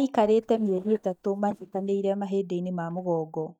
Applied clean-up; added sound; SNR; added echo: neural mask model DeepFilterNet 3.